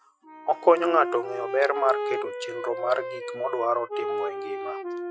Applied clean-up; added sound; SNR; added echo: classical method Wiener filter.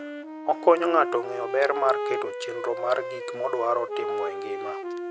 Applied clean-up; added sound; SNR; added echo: none; Wind instrument, woodwind instrument; 5 dB; none.